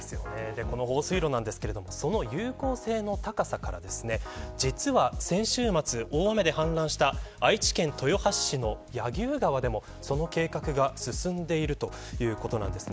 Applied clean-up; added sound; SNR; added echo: none; none; none; none.